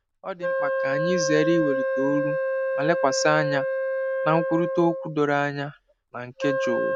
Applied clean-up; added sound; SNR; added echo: none; Wind instrument, woodwind instrument; 0 dB; none.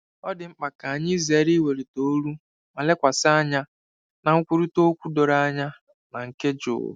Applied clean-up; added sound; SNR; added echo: none; none; none; none.